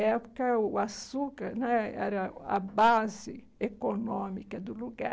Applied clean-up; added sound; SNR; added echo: none; none; none; none.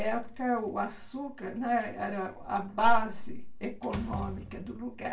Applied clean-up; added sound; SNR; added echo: none; Slam; 16 dB; reverberation time 0.3 s.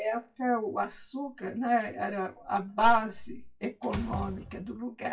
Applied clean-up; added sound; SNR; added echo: classical method WPE with log-MMSE.